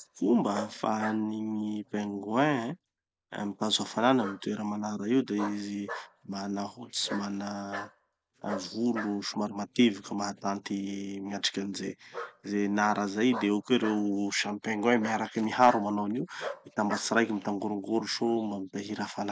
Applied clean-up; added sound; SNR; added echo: none; Bark; 15 dB; none.